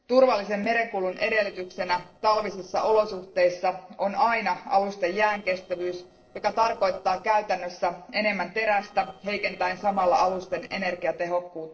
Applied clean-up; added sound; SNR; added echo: neural separator model SepFormer DNS4.